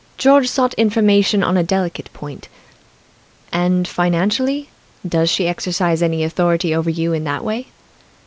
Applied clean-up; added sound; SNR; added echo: none; none; none; none.